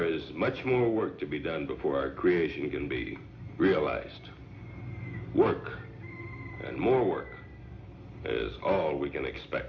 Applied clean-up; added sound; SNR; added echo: none; none; none; reverberation time 0.4 s.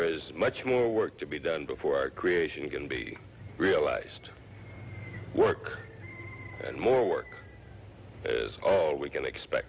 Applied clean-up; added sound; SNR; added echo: none; none; none; none.